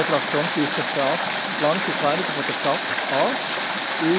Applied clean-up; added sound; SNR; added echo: none; Water; -5 dB; none.